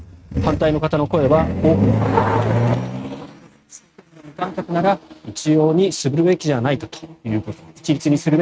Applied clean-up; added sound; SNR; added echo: neural mask model RNNoise.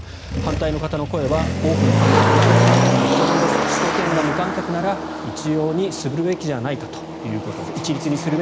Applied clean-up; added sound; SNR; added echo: none; Motor vehicle (road); -4 dB; none.